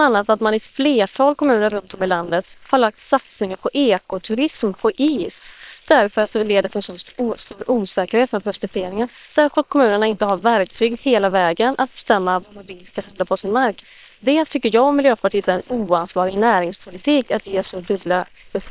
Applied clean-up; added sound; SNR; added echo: neural separator model SepFormer WHAM!.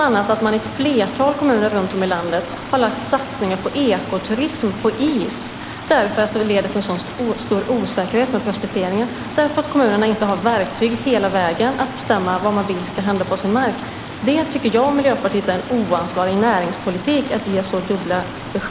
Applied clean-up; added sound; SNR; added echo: none; Stream; 11 dB; none.